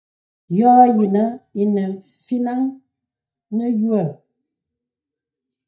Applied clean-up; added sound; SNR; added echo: neural mask model DeepFilterNet 3.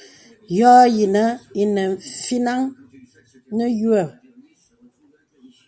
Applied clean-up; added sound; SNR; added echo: none; none; none; none.